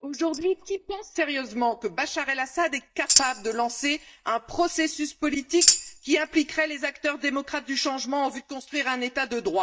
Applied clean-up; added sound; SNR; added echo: neural mask model DeepFilterNet 3.